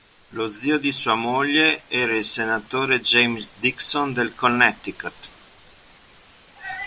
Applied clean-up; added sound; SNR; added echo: none; none; none; none.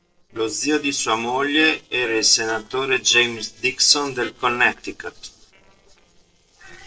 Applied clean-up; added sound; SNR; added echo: neural separator model SepFormer DNS4.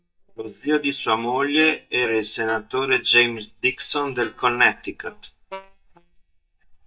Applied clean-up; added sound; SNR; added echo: neural mask model DeepFilterNet 3.